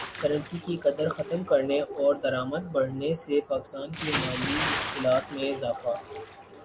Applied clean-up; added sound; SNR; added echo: none; Bathtub (filling or washing) / Splash, splatter; 8 dB; none.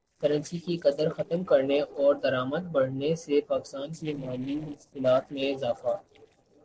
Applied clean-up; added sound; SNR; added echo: neural separator model SepFormer DNS4.